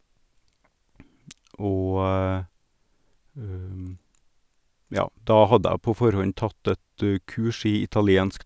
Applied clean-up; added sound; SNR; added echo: none; none; none; none.